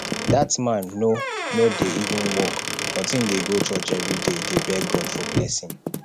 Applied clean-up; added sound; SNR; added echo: none; Typing + Squeak / Wood; 1 dB; none.